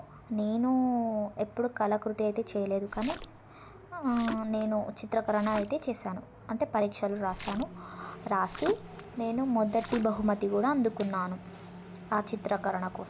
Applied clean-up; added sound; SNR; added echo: none; Splash, splatter; 14 dB; none.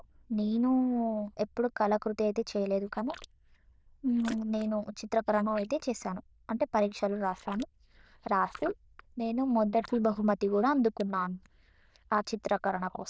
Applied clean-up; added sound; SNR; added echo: neural diffusion model UNIVERSE++.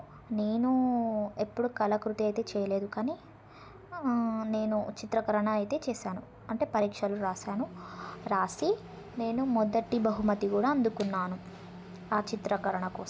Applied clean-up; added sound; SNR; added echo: none; none; none; none.